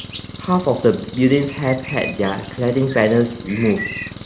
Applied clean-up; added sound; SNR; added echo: none; Bird + Engine; 13 dB; none.